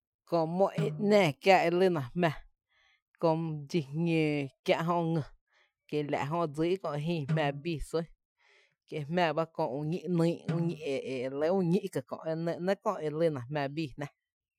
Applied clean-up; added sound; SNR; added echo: classical method Wiener filter.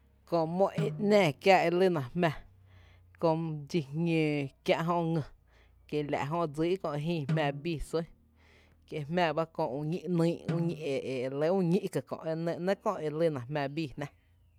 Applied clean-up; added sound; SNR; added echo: none; Snare drum; 11 dB; none.